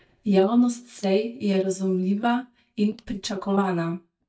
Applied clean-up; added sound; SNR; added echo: neural mask model DeepFilterNet 3.